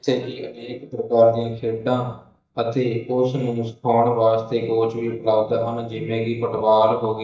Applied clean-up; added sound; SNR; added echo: neural mask model DeepFilterNet 3.